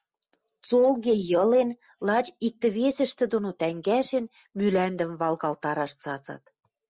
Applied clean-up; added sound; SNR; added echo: none; none; none; none.